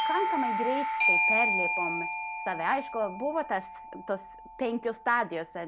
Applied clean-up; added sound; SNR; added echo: none; Doorbell; -1 dB; none.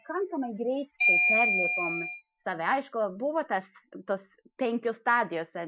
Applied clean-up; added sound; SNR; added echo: classical method Wiener filter.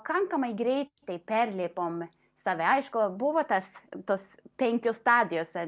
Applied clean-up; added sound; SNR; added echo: none; none; none; none.